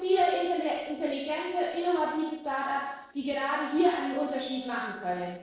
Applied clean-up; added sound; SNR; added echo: neural separator model SepFormer DNS4.